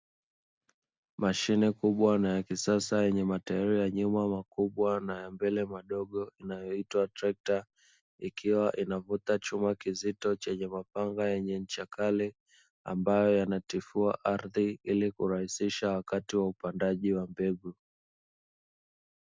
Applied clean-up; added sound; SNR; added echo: none; none; none; none.